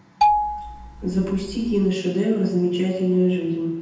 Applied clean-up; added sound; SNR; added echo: none; Marimba, xylophone; 2 dB; reverberation time 0.8 s.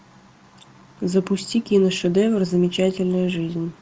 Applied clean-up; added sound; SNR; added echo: none; none; none; none.